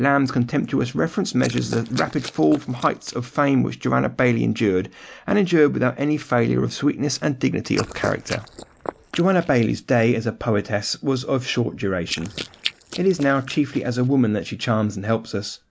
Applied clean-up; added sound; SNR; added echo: neural mask model Resemble Enhance denoiser.